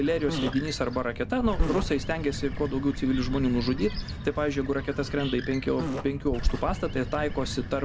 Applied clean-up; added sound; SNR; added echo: none; Fart + Bird; 4 dB; none.